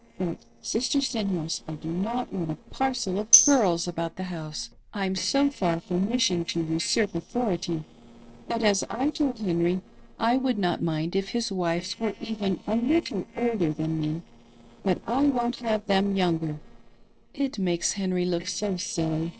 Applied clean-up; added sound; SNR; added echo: neural separator model SepFormer DNS4.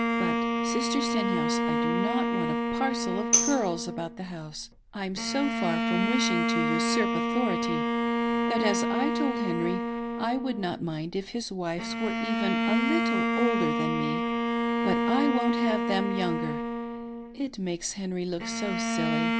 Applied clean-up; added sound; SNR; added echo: none; Bowed string instrument + Tambourine; -3 dB; none.